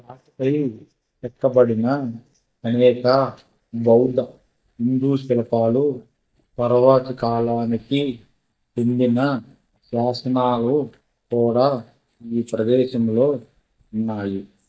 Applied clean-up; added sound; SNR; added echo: neural mask model DeepFilterNet 3.